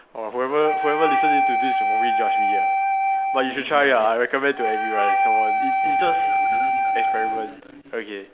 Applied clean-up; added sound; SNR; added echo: none; Wind instrument, woodwind instrument; -3 dB; none.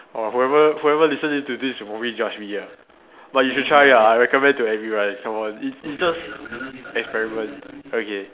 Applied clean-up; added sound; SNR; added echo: none; none; none; none.